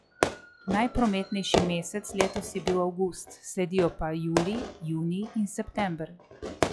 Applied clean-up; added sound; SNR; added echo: classical method log-MMSE.